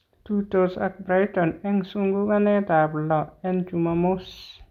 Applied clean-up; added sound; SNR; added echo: none; none; none; none.